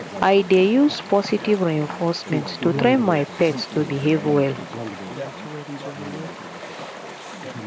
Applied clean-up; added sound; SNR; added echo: none; Chatter / Stream; 10 dB; none.